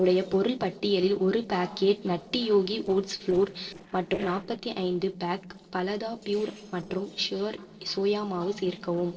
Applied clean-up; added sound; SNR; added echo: neural separator model SepFormer DNS4.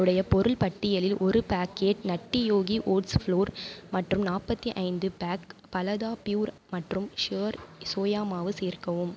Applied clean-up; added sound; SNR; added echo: none; none; none; none.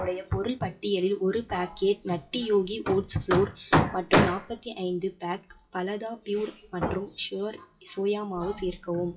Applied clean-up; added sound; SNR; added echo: classical method WPE with log-MMSE.